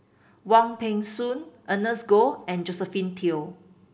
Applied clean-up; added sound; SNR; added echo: none; none; none; reverberation time 0.5 s.